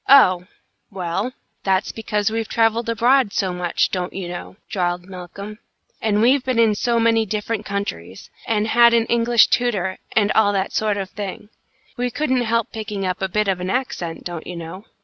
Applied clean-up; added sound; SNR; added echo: none; none; none; none.